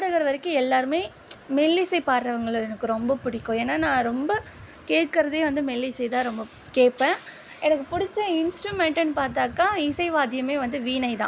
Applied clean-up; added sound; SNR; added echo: none; none; none; none.